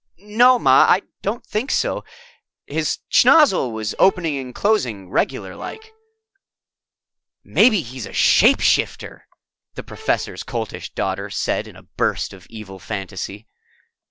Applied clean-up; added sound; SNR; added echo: neural separator model SepFormer DNS4.